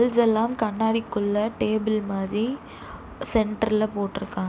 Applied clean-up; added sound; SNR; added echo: none; none; none; none.